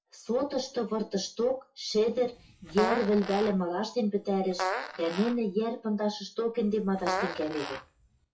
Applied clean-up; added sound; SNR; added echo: classical method WPE with log-MMSE.